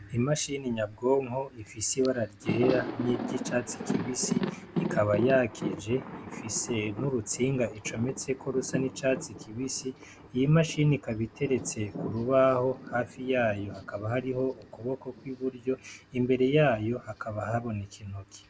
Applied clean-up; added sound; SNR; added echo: none; Thunder; 9 dB; none.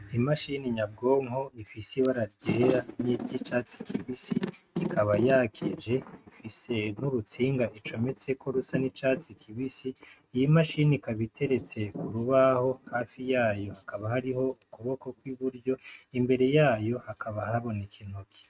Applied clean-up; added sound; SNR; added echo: neural mask model RNNoise.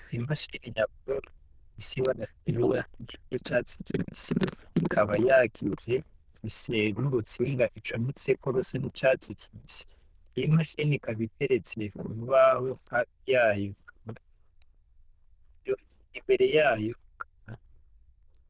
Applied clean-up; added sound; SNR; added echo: neural diffusion model UNIVERSE++.